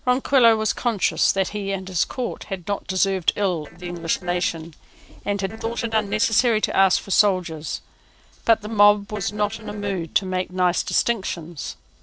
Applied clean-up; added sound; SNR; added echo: neural separator model SepFormer DNS4.